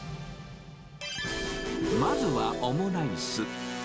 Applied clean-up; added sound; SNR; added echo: none; none; none; none.